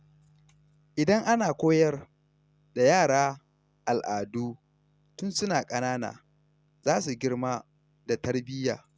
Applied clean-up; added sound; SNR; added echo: none; none; none; none.